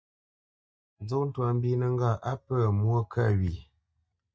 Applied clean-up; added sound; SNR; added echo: neural mask model DeepFilterNet 3.